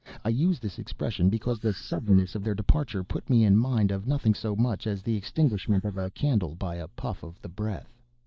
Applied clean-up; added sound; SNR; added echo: neural mask model Resemble Enhance denoiser.